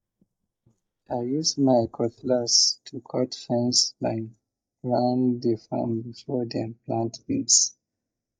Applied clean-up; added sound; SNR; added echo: neural mask model DeepFilterNet 3.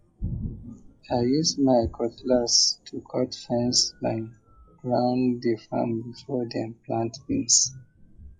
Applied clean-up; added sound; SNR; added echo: classical method log-MMSE.